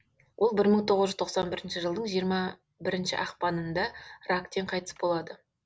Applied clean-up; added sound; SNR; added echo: none; none; none; none.